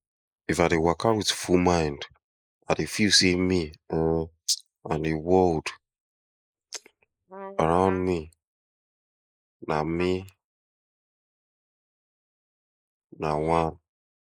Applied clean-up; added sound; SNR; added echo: neural mask model Resemble Enhance denoiser.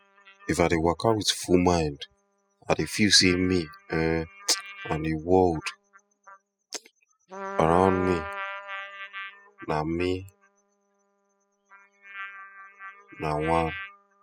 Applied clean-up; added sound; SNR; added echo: classical method spectral subtraction.